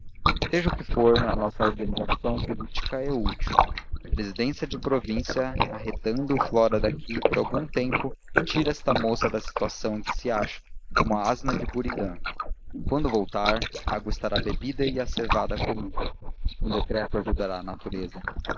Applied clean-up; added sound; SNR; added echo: neural mask model Resemble Enhance denoiser.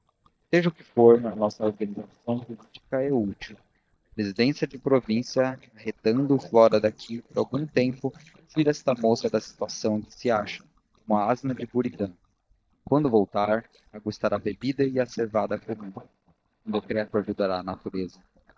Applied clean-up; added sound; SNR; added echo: neural mask model DeepFilterNet 3.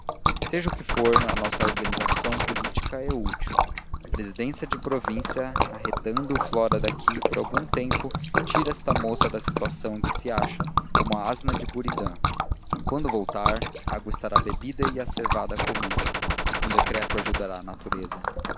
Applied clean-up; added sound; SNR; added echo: none; Gunshot, gunfire + Liquid; -4 dB; none.